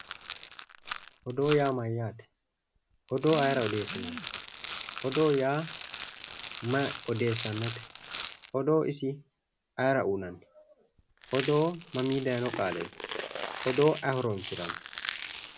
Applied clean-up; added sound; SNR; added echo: none; Rattle; 8 dB; none.